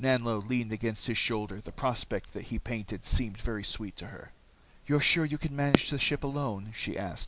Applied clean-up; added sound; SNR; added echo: none; Fireworks; 1 dB; none.